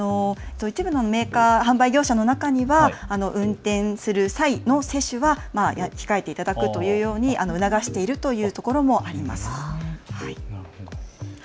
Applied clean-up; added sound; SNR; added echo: none; none; none; none.